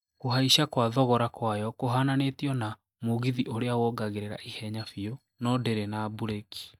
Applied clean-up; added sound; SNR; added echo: neural mask model DeepFilterNet 3.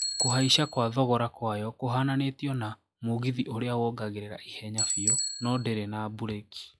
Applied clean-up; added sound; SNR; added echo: classical method log-MMSE.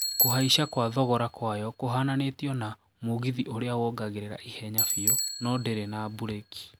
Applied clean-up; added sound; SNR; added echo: none; Bicycle; 5 dB; none.